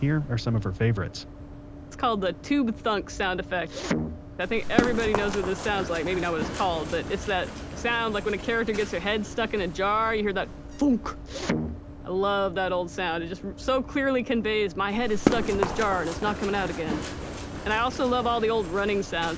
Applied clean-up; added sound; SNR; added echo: none; Run; 7 dB; none.